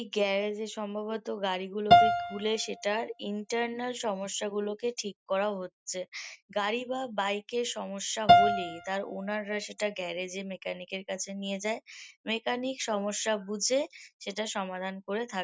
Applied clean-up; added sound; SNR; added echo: none; Piano; -4 dB; none.